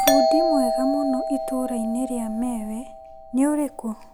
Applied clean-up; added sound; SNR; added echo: none; Doorbell; 0 dB; none.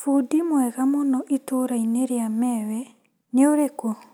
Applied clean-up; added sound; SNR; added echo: none; none; none; none.